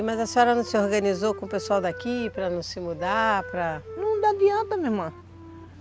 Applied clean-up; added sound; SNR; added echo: none; Wind instrument, woodwind instrument; 14 dB; none.